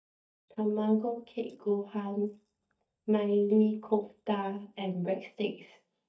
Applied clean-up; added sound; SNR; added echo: neural mask model DeepFilterNet 3.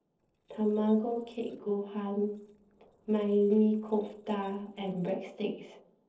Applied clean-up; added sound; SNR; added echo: neural separator model SepFormer DNS4.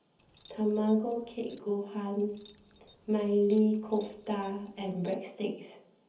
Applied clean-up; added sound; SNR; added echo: none; Keys jangling; 19 dB; reverberation time 0.7 s.